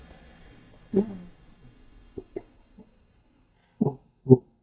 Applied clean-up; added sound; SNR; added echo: neural mask model DeepFilterNet 3.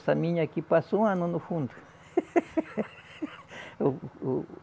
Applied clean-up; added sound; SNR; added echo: none; none; none; none.